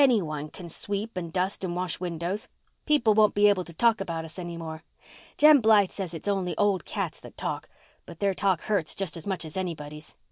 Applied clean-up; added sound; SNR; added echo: none; none; none; none.